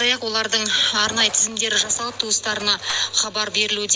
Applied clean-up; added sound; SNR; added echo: none; Engine; 18 dB; none.